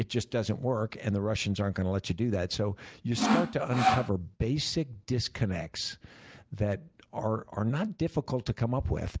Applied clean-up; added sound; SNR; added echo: none; Sawing; -3 dB; none.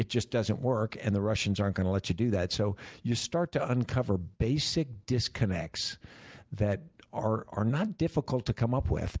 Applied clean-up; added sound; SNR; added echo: none; none; none; none.